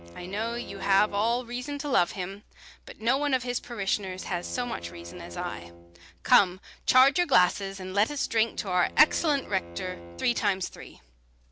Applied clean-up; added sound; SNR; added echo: none; Bowed string instrument; 18 dB; none.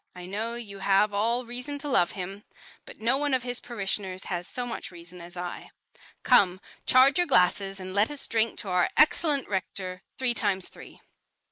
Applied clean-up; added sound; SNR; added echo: neural mask model Resemble Enhance denoiser.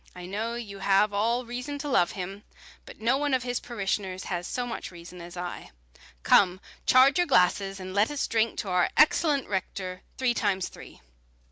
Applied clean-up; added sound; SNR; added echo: none; none; none; none.